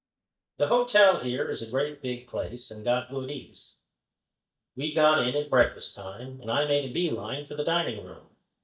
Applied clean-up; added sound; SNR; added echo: neural mask model DeepFilterNet 3.